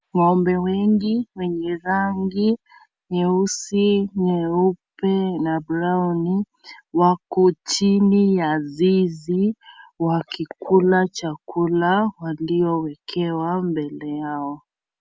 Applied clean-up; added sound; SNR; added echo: none; none; none; none.